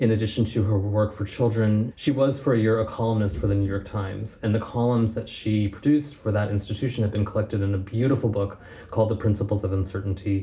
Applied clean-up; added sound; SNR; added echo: none; none; none; none.